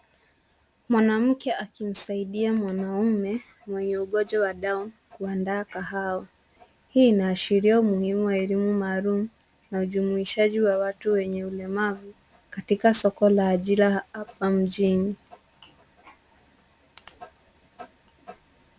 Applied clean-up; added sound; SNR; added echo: none; none; none; none.